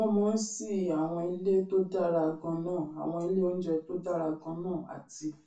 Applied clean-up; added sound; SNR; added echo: none; none; none; reverberation time 0.3 s.